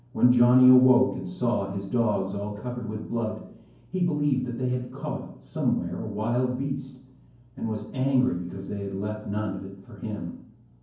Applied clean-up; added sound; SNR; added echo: none; none; none; reverberation time 0.9 s.